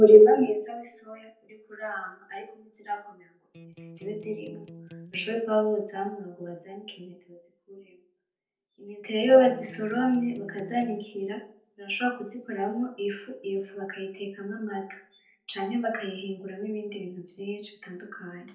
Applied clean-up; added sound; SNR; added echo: neural separator model SepFormer DNS4.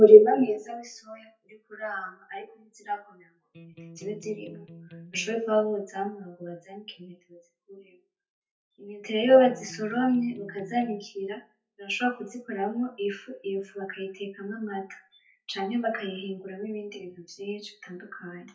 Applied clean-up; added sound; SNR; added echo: classical method WPE with log-MMSE.